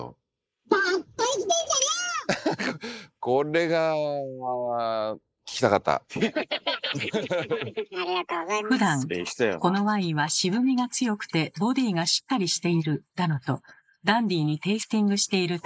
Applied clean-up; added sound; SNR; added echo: neural mask model Resemble Enhance denoiser.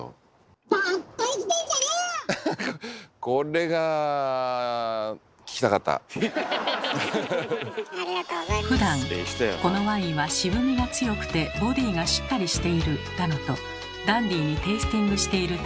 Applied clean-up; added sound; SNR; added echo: none; none; none; none.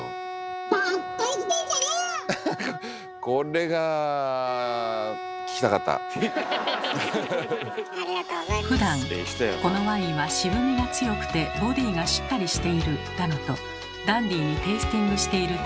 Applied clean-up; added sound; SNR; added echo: none; Wind instrument, woodwind instrument; 10 dB; none.